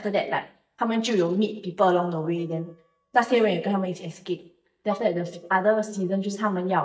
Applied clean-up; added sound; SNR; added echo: neural mask model DeepFilterNet 3.